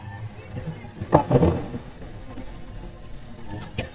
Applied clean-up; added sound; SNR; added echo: neural mask model DeepFilterNet 3.